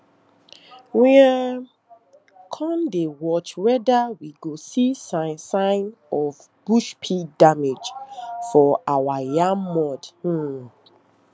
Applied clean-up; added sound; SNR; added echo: none; none; none; none.